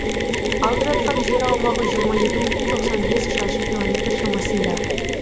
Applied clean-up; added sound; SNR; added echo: none; Mechanisms; -4 dB; none.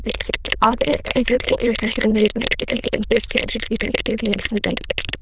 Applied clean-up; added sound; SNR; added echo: neural diffusion model UNIVERSE++.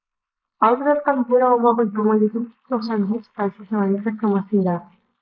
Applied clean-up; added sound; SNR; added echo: neural mask model Resemble Enhance denoiser.